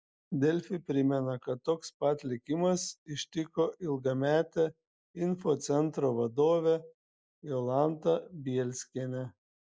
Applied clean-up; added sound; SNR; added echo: none; none; none; none.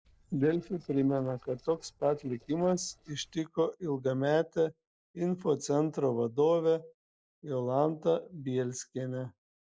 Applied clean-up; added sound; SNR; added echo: neural separator model SepFormer DNS4.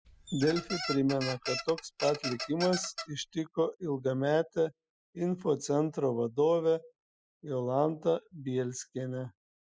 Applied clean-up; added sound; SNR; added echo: classical method spectral subtraction.